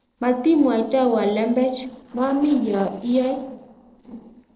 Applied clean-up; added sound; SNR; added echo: neural separator model SepFormer DNS4.